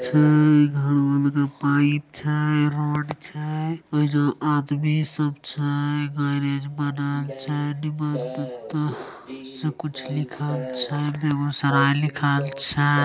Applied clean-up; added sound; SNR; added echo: none; none; none; none.